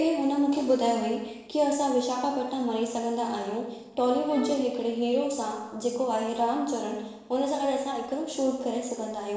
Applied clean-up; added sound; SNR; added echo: neural separator model SepFormer DNS4.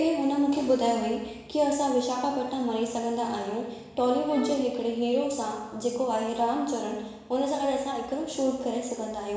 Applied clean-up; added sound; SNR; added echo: none; Bowed string instrument; 13 dB; reverberation time 1.0 s.